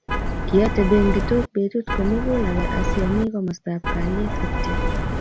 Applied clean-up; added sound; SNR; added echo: none; Vehicle horn, car horn, honking; 0 dB; none.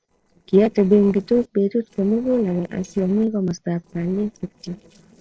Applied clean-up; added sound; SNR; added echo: neural separator model SepFormer DNS4.